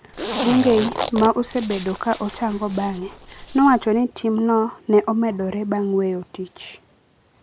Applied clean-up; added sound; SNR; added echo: none; Zipper (clothing); 10 dB; none.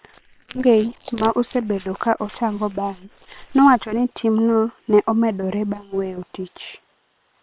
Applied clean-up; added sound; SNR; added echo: neural separator model SepFormer WHAM!.